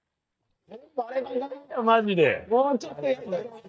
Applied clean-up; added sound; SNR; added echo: neural mask model DeepFilterNet 3.